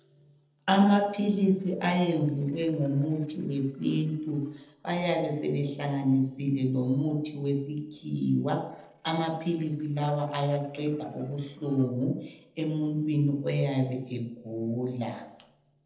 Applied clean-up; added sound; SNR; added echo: neural separator model SepFormer DNS4.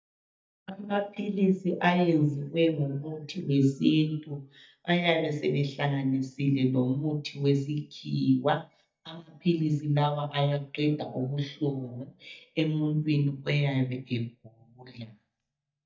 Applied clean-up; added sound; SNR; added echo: neural mask model DeepFilterNet 3.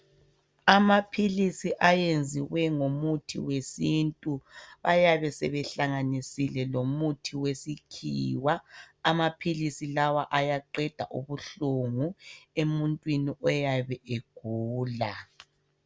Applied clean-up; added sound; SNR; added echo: none; none; none; none.